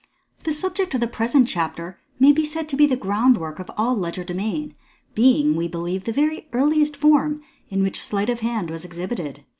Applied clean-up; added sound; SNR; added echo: none; none; none; none.